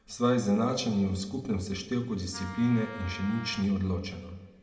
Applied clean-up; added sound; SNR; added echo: none; Wind instrument, woodwind instrument; 15 dB; reverberation time 0.6 s.